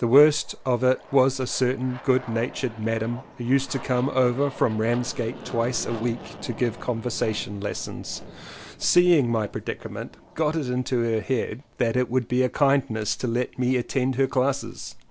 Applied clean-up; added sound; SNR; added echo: none; Aircraft; 19 dB; none.